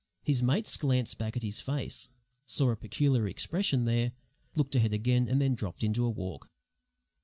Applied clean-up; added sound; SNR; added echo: none; none; none; none.